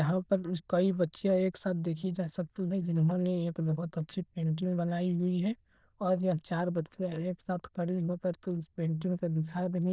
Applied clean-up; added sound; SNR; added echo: neural diffusion model UNIVERSE++.